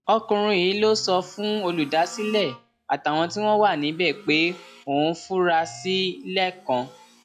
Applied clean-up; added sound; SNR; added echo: classical method log-MMSE.